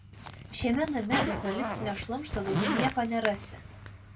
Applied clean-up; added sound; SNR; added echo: none; Zipper (clothing); 2 dB; reverberation time 0.2 s.